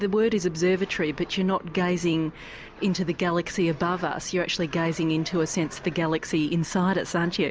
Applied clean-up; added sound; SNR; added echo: none; none; none; none.